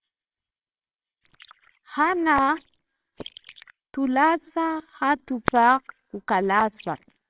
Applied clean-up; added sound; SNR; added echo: neural separator model SepFormer WHAMR!.